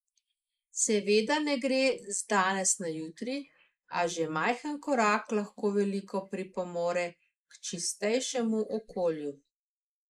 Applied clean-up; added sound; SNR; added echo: neural mask model Resemble Enhance denoiser.